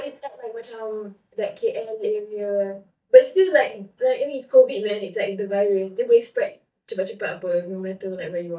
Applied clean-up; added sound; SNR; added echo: neural mask model DeepFilterNet 3.